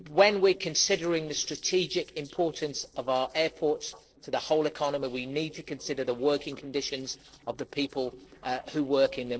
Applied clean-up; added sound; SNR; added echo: neural separator model SepFormer DNS4.